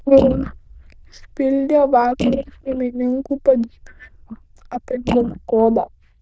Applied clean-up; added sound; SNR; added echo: neural diffusion model UNIVERSE++.